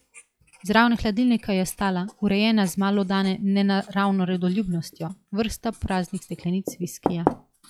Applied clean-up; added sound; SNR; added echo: classical method log-MMSE.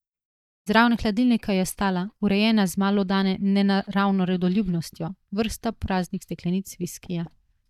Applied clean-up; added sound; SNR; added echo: neural mask model DeepFilterNet 3.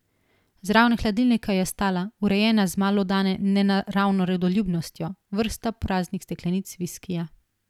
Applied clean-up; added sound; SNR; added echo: none; none; none; none.